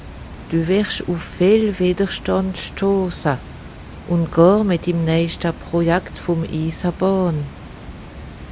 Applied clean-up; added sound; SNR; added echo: none; Water; 15 dB; none.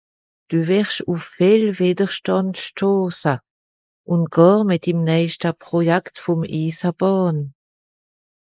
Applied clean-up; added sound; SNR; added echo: neural mask model Resemble Enhance denoiser.